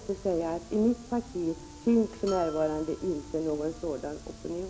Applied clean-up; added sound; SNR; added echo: none; Wind instrument, woodwind instrument + Bell; 19 dB; none.